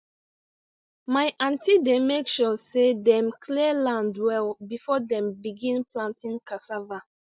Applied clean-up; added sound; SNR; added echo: none; none; none; none.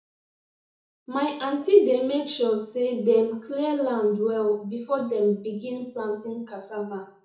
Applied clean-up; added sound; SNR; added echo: none; none; none; reverberation time 0.6 s.